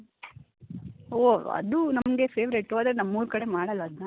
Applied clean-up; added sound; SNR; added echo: none; none; none; none.